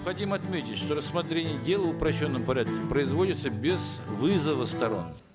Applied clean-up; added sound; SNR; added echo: none; Acoustic guitar; 4 dB; none.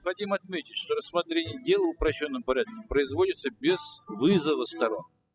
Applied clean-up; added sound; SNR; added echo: classical method spectral subtraction.